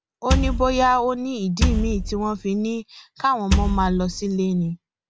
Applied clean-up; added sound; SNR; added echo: none; Wood; 1 dB; none.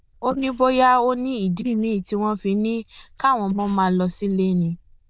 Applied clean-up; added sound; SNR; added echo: neural diffusion model UNIVERSE++.